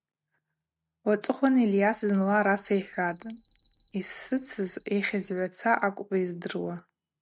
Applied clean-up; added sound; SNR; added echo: none; Alarm; 17 dB; none.